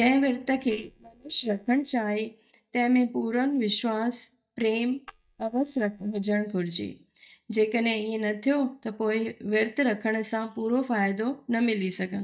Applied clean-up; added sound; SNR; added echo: neural mask model DeepFilterNet 3.